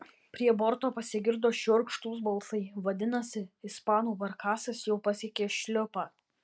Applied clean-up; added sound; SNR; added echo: none; none; none; none.